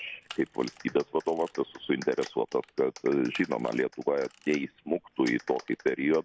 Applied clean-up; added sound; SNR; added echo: none; Camera + Clapping; 19 dB; none.